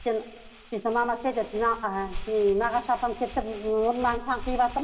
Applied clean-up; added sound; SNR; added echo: none; Crumpling, crinkling; 13 dB; reverberation time 0.9 s.